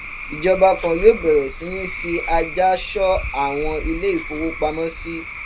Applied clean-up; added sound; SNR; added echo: none; Cricket / Frog; 8 dB; none.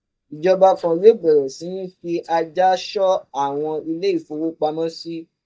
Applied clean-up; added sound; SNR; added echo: neural mask model DeepFilterNet 3.